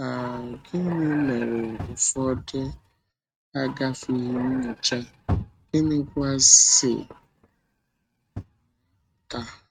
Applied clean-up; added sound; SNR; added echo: neural mask model RNNoise.